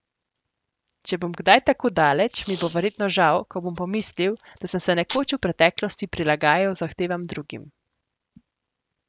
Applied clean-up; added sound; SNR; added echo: none; Packing tape, duct tape; 17 dB; none.